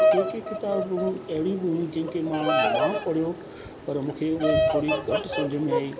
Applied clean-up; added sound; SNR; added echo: none; Bird vocalization, bird call, bird song; -1 dB; none.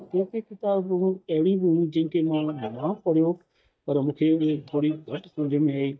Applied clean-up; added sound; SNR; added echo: neural mask model DeepFilterNet 3.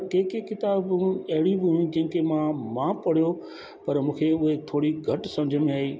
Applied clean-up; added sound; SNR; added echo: none; none; none; none.